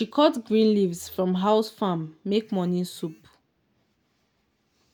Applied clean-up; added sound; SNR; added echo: none; none; none; none.